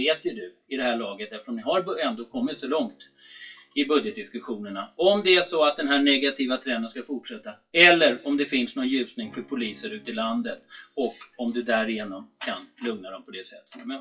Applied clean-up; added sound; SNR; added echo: classical method WPE with log-MMSE.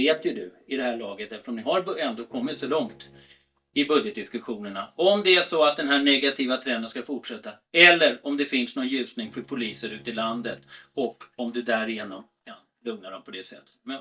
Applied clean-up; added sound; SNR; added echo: neural mask model DeepFilterNet 3.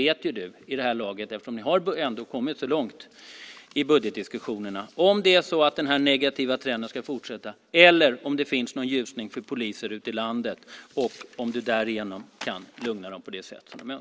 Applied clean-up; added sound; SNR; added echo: none; none; none; none.